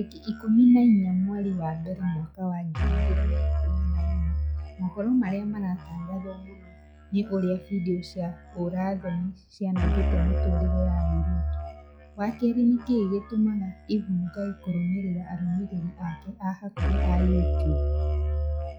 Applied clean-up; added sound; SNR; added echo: classical method log-MMSE.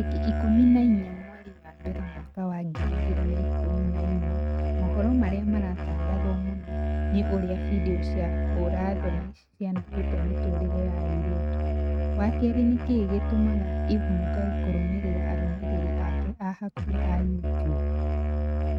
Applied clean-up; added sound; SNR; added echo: neural mask model RNNoise.